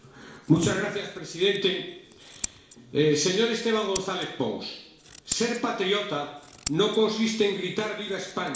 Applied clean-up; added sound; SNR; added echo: none; Scissors; 15 dB; reverberation time 0.7 s.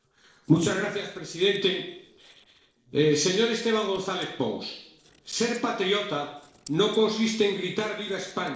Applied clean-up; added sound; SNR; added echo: neural separator model SepFormer DNS4.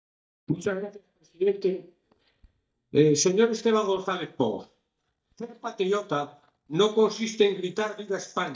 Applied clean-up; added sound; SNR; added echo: neural mask model DeepFilterNet 3.